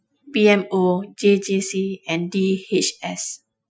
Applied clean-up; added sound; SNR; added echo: classical method Wiener filter.